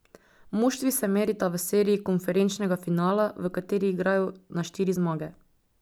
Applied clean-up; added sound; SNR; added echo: none; none; none; none.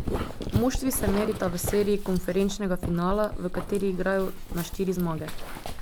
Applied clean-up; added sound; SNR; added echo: none; Dog + Writing; 4 dB; none.